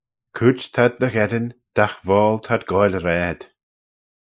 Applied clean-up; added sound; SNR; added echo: neural mask model Resemble Enhance denoiser.